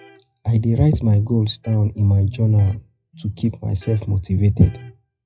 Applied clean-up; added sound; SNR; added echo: classical method WPE with log-MMSE.